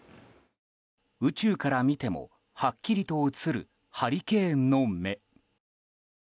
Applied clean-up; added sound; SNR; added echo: none; none; none; none.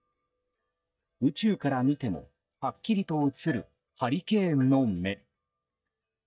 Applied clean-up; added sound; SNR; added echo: neural mask model DeepFilterNet 3.